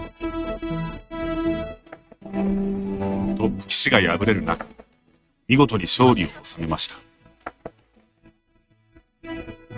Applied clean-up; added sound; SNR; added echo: neural mask model RNNoise.